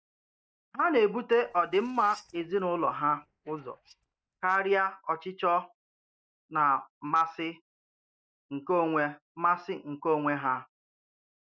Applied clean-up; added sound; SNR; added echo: neural mask model DeepFilterNet 3.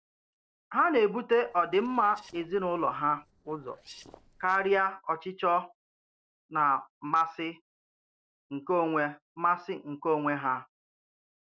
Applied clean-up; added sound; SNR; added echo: neural separator model SepFormer DNS4.